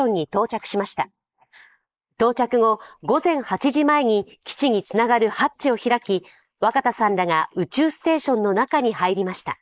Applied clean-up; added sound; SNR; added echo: neural mask model Resemble Enhance denoiser.